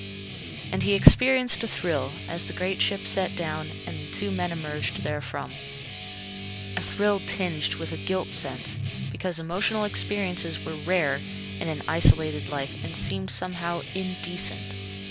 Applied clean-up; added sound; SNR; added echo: none; Guitar; 8 dB; none.